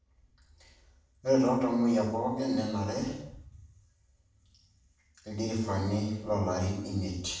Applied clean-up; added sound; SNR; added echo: none; none; none; reverberation time 0.7 s.